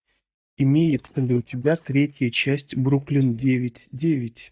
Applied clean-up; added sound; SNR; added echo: neural mask model DeepFilterNet 3.